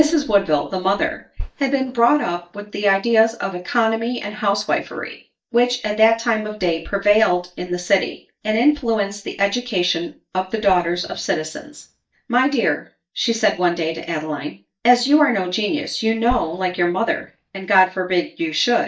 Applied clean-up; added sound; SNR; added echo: neural mask model DeepFilterNet 3.